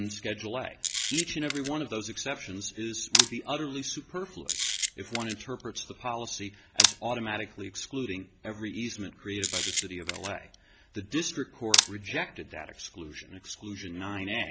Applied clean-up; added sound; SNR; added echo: none; Camera; -3 dB; none.